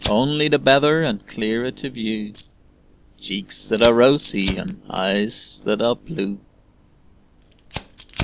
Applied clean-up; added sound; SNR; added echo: none; Fire; 12 dB; none.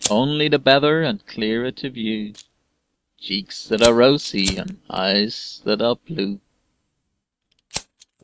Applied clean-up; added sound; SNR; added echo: neural mask model RNNoise.